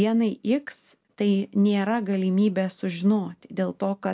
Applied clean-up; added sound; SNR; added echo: none; none; none; none.